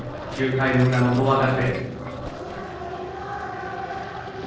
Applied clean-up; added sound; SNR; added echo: neural separator model SepFormer DNS4.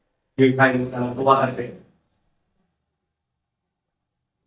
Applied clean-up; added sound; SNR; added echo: neural mask model DeepFilterNet 3.